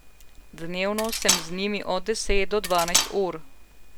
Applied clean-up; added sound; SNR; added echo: none; Cutlery, silverware; 2 dB; none.